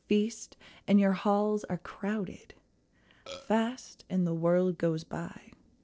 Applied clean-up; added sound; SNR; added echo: neural separator model SepFormer DNS4.